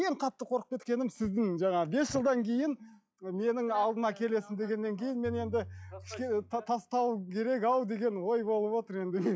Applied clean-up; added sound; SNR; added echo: classical method log-MMSE.